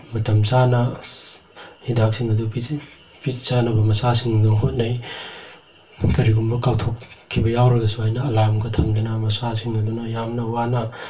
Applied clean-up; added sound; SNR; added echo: none; none; none; reverberation time 0.2 s.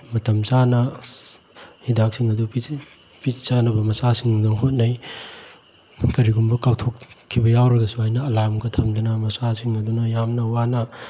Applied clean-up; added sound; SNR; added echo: none; none; none; none.